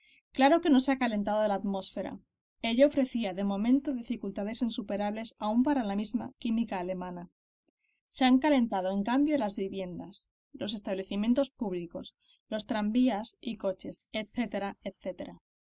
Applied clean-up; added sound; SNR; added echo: neural mask model Resemble Enhance denoiser.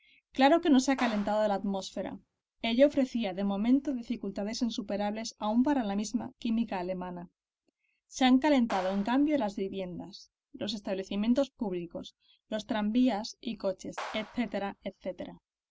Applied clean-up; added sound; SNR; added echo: none; Clapping; 16 dB; none.